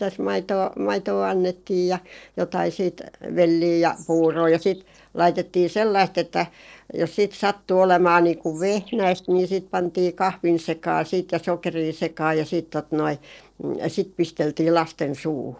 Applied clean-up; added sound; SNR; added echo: neural separator model SepFormer DNS4.